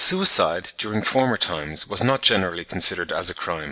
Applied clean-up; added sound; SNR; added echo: none; none; none; none.